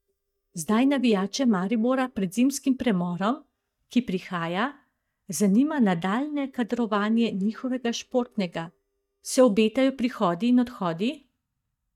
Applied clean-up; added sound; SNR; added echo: neural mask model DeepFilterNet 3.